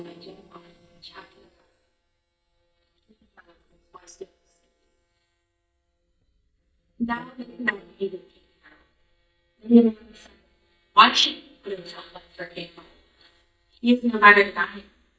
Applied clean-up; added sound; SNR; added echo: neural mask model DeepFilterNet 3.